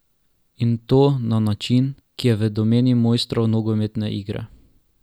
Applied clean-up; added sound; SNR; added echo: none; none; none; none.